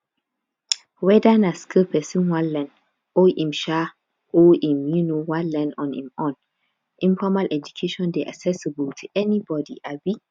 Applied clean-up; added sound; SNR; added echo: none; none; none; none.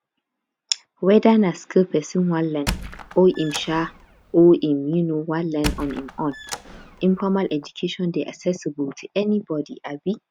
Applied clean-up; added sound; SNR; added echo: none; Squeak; 12 dB; none.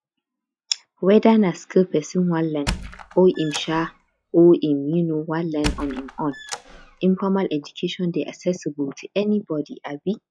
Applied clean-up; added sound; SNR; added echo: classical method log-MMSE.